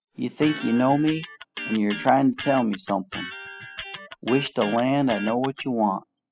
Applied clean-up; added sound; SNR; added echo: classical method spectral subtraction.